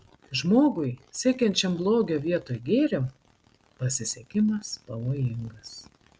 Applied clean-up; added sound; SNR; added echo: none; none; none; none.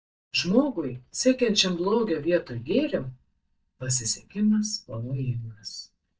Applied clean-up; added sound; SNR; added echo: neural mask model DeepFilterNet 3.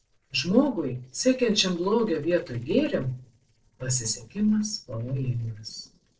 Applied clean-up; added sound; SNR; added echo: neural separator model SepFormer DNS4.